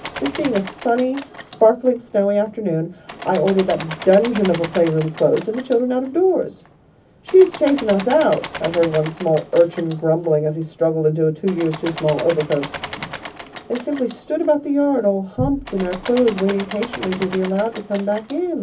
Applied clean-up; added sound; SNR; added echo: none; Engine / Mechanisms; 14 dB; reverberation time 0.3 s.